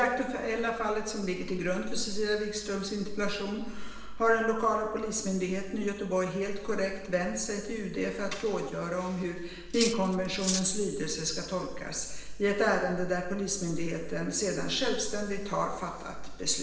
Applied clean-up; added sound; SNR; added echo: none; Cutlery, silverware; 7 dB; reverberation time 1.0 s.